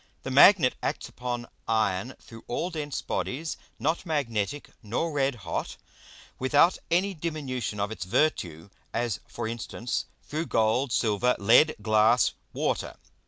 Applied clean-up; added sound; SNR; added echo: none; none; none; none.